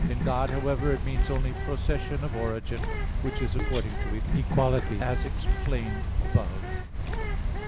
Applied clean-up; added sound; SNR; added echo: none; Bird; -3 dB; none.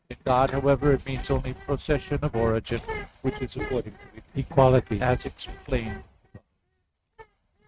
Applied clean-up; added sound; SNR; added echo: neural mask model RNNoise.